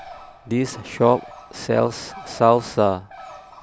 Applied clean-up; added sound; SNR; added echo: none; Bird; 20 dB; none.